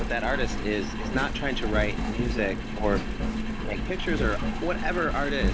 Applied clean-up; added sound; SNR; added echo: none; Engine; -1 dB; none.